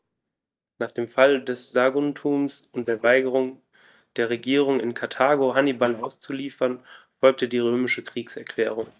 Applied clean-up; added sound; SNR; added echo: neural mask model DeepFilterNet 3.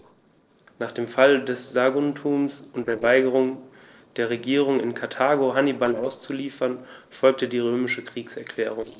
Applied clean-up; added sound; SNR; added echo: neural separator model SepFormer DNS4.